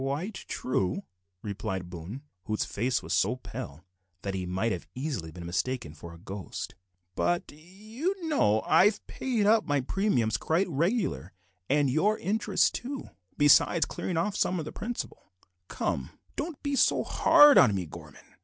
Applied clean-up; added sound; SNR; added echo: none; none; none; none.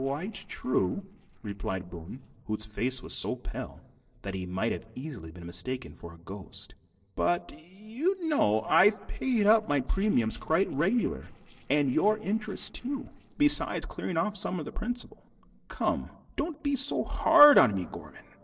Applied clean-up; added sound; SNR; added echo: neural separator model SepFormer DNS4.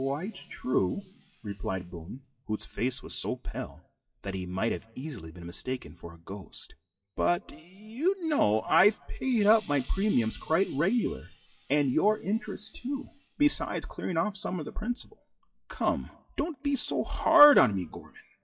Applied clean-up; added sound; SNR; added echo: classical method WPE with log-MMSE.